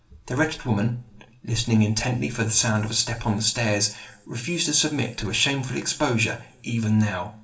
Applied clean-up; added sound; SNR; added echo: none; none; none; reverberation time 0.4 s.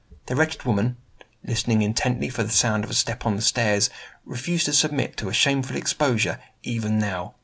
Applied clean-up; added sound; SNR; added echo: none; none; none; none.